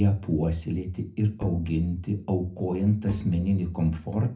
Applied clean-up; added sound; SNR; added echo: none; Bowed string instrument; 16 dB; reverberation time 0.3 s.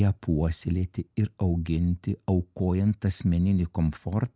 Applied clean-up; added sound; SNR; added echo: none; none; none; none.